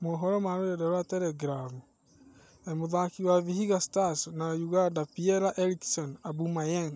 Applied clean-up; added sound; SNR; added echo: none; none; none; none.